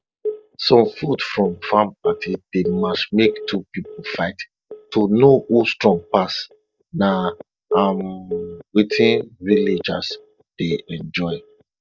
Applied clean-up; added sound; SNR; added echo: neural mask model DeepFilterNet 3.